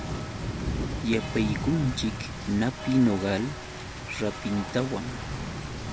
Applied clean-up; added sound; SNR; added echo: none; Rain; 5 dB; none.